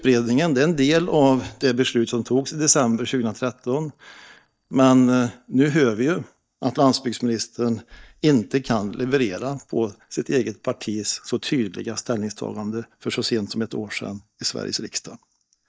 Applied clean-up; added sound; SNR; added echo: neural mask model DeepFilterNet 3.